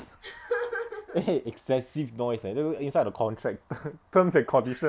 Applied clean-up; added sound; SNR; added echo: none; none; none; none.